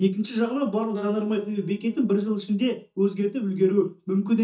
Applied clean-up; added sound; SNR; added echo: neural mask model DeepFilterNet 3.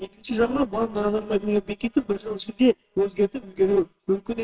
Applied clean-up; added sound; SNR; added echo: neural separator model SepFormer WHAMR!.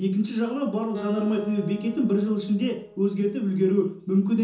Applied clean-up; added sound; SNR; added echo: none; Acoustic guitar; 18 dB; reverberation time 0.6 s.